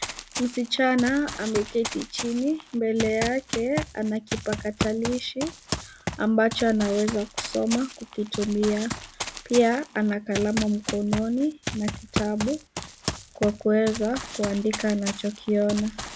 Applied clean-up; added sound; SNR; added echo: none; Run; 9 dB; none.